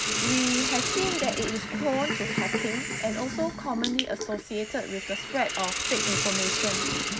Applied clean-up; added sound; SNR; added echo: none; Hiss; -1 dB; none.